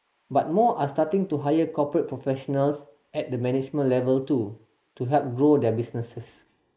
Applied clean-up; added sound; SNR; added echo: neural mask model Resemble Enhance denoiser.